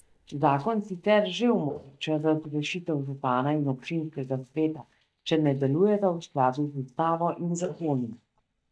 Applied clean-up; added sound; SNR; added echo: neural mask model DeepFilterNet 3.